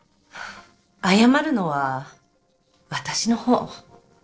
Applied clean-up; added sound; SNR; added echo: neural separator model SepFormer DNS4.